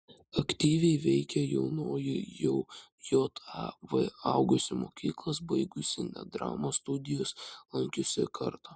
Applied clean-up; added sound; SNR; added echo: none; none; none; none.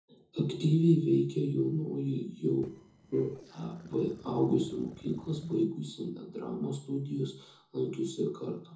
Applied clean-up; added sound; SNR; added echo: neural separator model SepFormer DNS4.